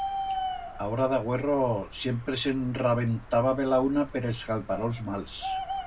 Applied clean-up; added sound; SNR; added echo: none; Bird; 9 dB; none.